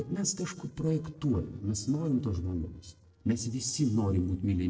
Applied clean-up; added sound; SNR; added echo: neural separator model SepFormer DNS4.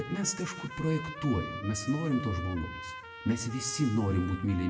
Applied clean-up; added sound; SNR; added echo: none; Trumpet; 11 dB; reverberation time 0.7 s.